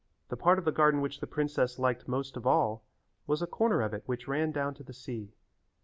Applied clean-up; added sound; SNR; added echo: none; none; none; none.